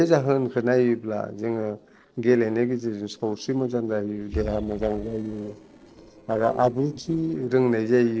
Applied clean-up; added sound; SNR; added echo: neural separator model SepFormer DNS4.